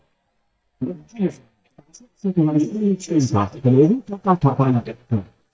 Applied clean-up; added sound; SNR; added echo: neural mask model DeepFilterNet 3.